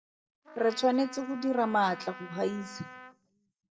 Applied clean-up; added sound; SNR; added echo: none; Trumpet; 16 dB; reverberation time 0.4 s.